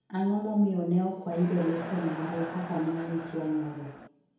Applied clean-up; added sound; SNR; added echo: none; Crowd; 12 dB; reverberation time 1.9 s.